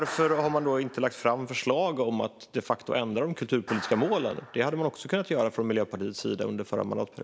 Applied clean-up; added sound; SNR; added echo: none; Clapping; 17 dB; none.